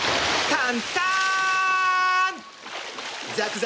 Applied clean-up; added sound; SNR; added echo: none; none; none; none.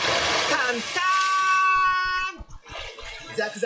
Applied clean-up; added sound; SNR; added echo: classical method WPE with log-MMSE.